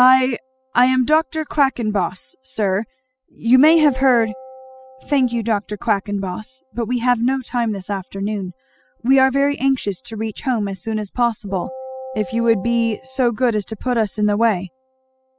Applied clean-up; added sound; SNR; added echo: classical method spectral subtraction.